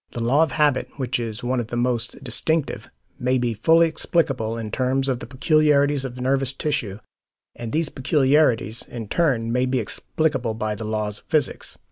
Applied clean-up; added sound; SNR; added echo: none; none; none; none.